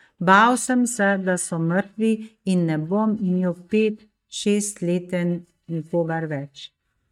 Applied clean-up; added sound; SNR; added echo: neural mask model DeepFilterNet 3.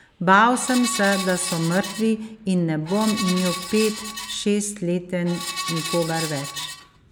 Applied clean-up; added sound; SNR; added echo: none; Screech; 9 dB; none.